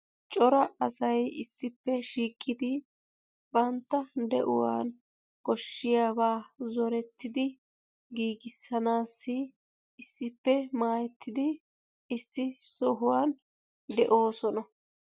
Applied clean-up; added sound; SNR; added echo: none; none; none; none.